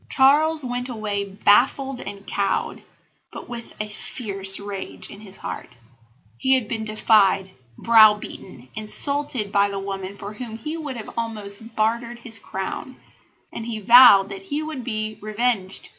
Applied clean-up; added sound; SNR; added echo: none; none; none; none.